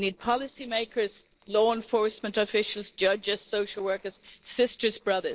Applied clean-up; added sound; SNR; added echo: neural separator model SepFormer DNS4.